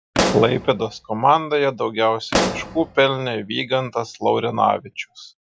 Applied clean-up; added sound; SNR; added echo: classical method log-MMSE.